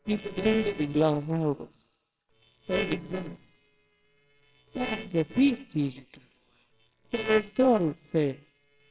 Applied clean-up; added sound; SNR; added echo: neural separator model SepFormer WHAMR!.